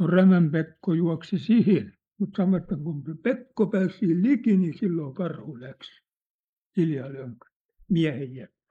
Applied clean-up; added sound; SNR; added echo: neural mask model Resemble Enhance denoiser.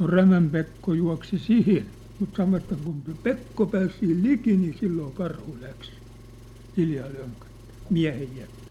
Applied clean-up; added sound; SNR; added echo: none; Engine; 20 dB; none.